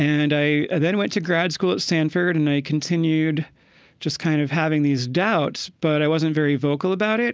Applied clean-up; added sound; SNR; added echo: none; none; none; none.